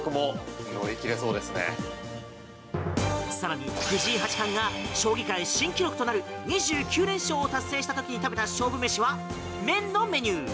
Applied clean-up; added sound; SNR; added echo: none; none; none; none.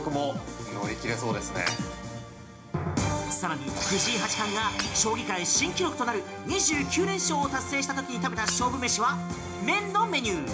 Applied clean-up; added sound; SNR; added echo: none; Shatter / Hammer; 12 dB; reverberation time 0.4 s.